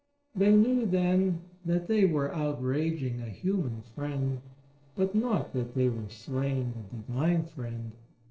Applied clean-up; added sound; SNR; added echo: neural separator model SepFormer DNS4.